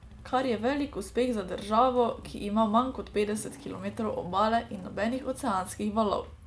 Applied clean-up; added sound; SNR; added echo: none; Engine starting / Motorcycle; 19 dB; none.